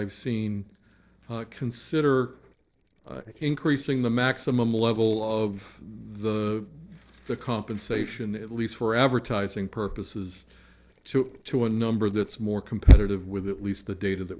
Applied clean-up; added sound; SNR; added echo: neural separator model SepFormer DNS4.